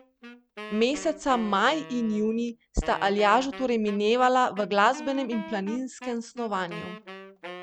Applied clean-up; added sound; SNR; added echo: none; Wind instrument, woodwind instrument; 16 dB; none.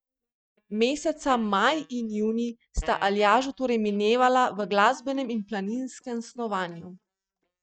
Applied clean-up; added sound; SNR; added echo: neural mask model DeepFilterNet 3.